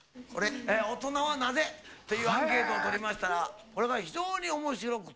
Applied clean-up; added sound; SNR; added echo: none; none; none; none.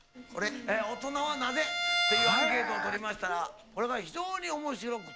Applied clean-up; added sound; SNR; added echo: none; Bowed string instrument; 2 dB; none.